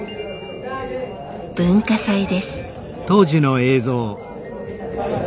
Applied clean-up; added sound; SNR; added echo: none; none; none; none.